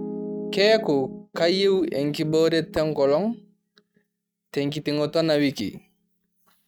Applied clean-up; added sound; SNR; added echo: neural mask model RNNoise.